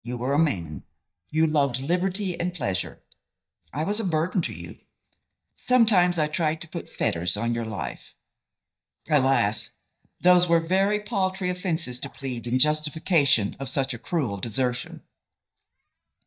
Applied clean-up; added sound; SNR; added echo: neural mask model DeepFilterNet 3.